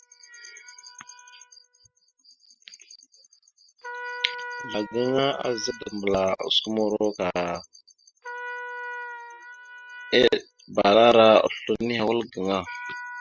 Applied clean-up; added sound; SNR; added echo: classical method spectral subtraction.